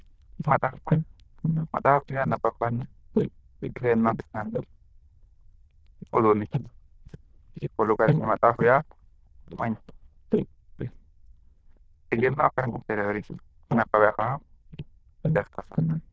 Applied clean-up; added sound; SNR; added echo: neural diffusion model UNIVERSE++.